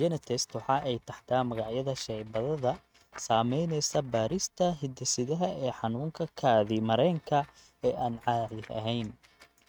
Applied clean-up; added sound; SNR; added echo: neural mask model RNNoise.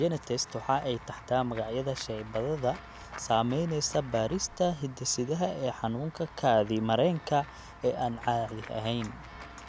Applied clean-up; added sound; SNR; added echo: none; Walk, footsteps / Run / Bell; 16 dB; none.